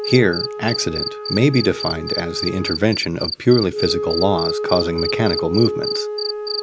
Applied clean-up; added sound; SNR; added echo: none; Wind instrument, woodwind instrument + Cricket; 4 dB; none.